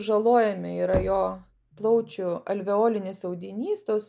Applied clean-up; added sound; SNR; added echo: none; Knock; 14 dB; none.